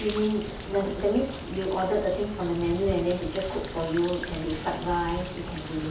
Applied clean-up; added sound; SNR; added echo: none; Bird; 9 dB; reverberation time 0.6 s.